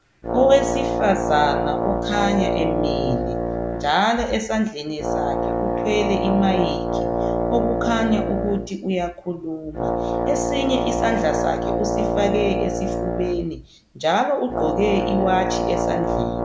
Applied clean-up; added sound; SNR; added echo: none; Brass instrument; 0 dB; none.